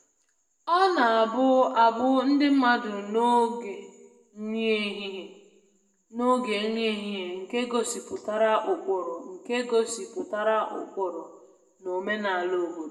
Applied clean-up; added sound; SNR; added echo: none; none; none; reverberation time 0.7 s.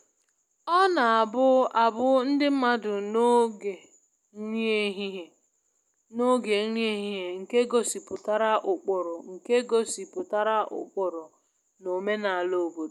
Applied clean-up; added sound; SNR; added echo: none; none; none; none.